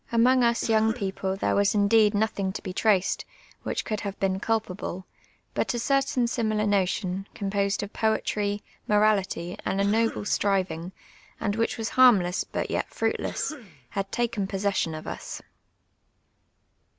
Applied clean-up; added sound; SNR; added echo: none; Cough; 17 dB; none.